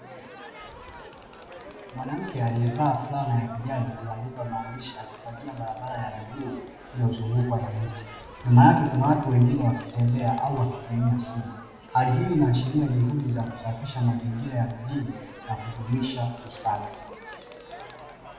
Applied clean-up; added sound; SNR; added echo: none; Crowd; 18 dB; reverberation time 0.9 s.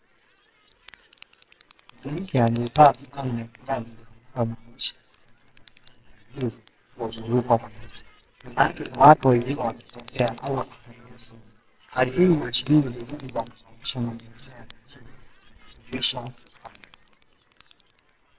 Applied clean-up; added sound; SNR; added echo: neural separator model SepFormer WHAMR!.